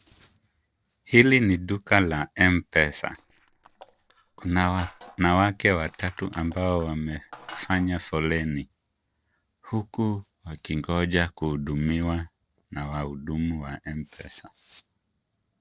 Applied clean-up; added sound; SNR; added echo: neural separator model SepFormer DNS4.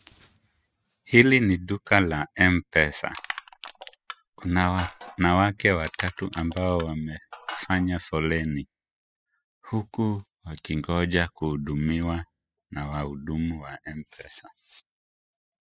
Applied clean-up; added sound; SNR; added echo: classical method spectral subtraction.